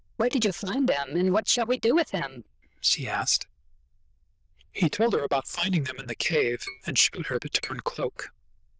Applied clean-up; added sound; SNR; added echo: neural diffusion model UNIVERSE++.